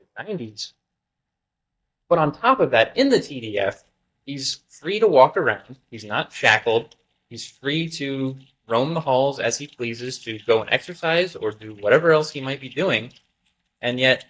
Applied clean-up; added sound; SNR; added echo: neural mask model DeepFilterNet 3.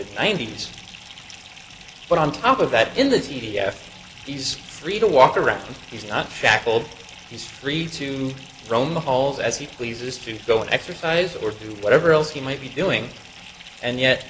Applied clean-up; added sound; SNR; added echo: none; Fill (with liquid) / Bathtub (filling or washing); 20 dB; none.